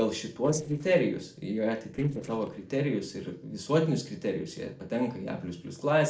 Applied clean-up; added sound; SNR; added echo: neural separator model SepFormer DNS4.